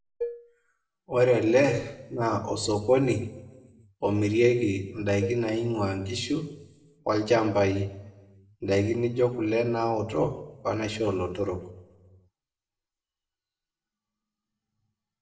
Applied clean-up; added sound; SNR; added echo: none; Dishes, pots, and pans; 11 dB; reverberation time 0.7 s.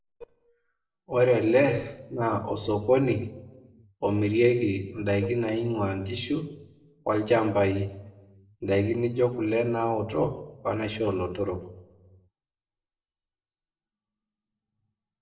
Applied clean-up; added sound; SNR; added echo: neural separator model SepFormer DNS4.